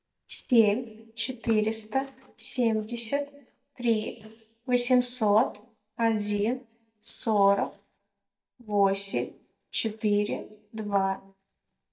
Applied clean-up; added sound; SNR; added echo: neural mask model DeepFilterNet 3.